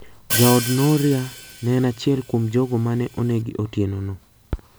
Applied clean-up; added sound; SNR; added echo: none; Hi-hat; 9 dB; none.